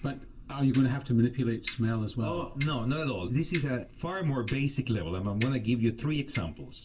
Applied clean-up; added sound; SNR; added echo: none; Clock; 18 dB; reverberation time 0.2 s.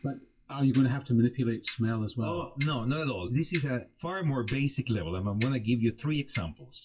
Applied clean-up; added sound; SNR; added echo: classical method WPE with log-MMSE.